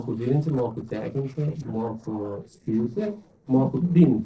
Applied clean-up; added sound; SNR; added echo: neural separator model SepFormer DNS4.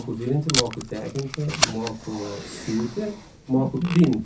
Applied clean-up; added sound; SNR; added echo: none; Packing tape, duct tape; 6 dB; reverberation time 0.3 s.